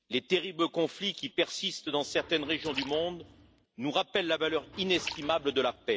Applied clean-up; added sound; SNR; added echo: none; Liquid; 14 dB; none.